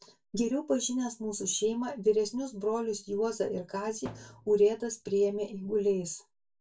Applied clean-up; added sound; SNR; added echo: none; Thump, thud; 18 dB; reverberation time 0.2 s.